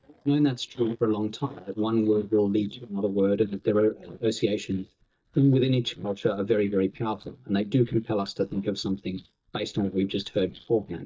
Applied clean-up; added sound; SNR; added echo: neural mask model DeepFilterNet 3.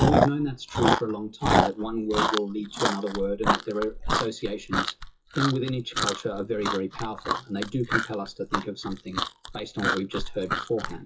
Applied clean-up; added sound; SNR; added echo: classical method WPE with log-MMSE.